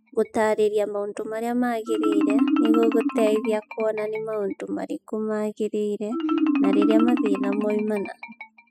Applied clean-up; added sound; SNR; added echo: classical method spectral subtraction.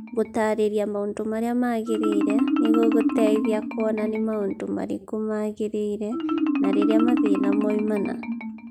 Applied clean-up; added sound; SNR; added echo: none; Marimba, xylophone; 0 dB; none.